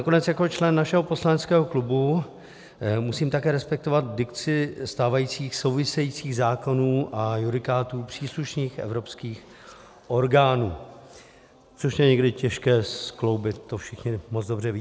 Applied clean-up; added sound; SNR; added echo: none; none; none; none.